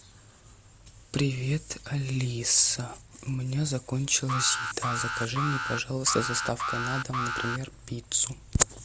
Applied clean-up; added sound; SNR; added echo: none; Alarm; 3 dB; none.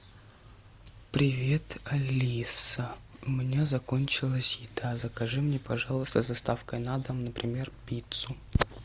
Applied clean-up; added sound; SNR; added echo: none; none; none; none.